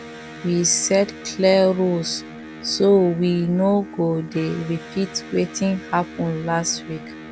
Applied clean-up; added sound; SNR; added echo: none; Electric guitar; 15 dB; none.